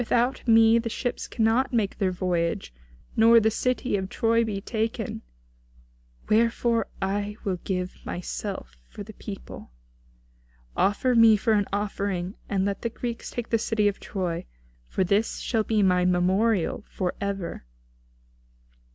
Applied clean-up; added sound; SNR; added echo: none; none; none; none.